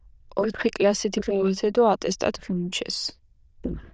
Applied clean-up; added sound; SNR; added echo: neural diffusion model UNIVERSE++.